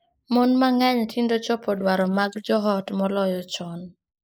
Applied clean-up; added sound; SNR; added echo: neural mask model Resemble Enhance denoiser.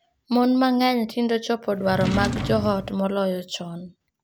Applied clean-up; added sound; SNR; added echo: none; Drawer open or close; 6 dB; none.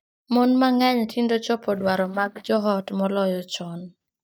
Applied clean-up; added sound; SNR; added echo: neural mask model DeepFilterNet 3.